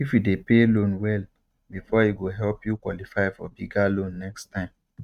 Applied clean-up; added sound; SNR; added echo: neural mask model RNNoise.